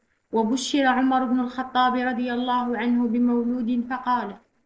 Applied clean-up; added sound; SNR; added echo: neural separator model SepFormer DNS4.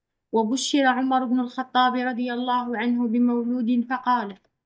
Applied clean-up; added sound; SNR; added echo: neural mask model DeepFilterNet 3.